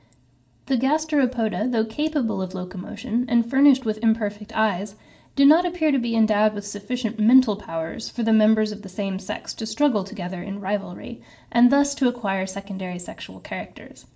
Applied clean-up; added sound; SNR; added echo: none; none; none; reverberation time 0.4 s.